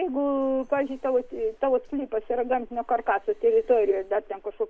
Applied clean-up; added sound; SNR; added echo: none; none; none; none.